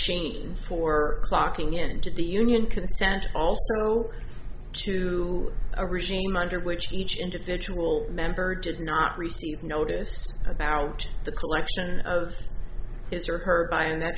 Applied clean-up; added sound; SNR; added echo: none; none; none; none.